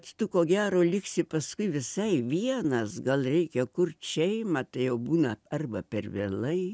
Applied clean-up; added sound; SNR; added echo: none; none; none; none.